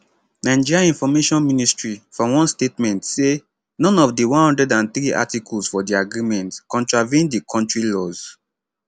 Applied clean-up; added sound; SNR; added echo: none; none; none; none.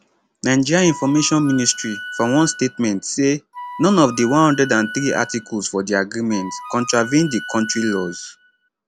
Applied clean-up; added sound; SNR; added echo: none; Wind instrument, woodwind instrument; 14 dB; none.